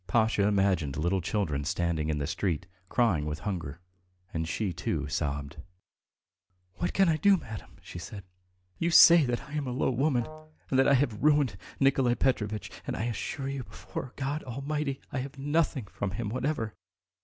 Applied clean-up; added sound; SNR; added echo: none; Brass instrument; 16 dB; none.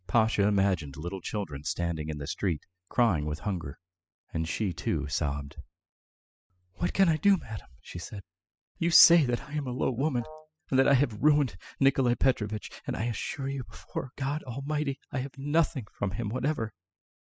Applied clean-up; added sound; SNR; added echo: classical method spectral subtraction.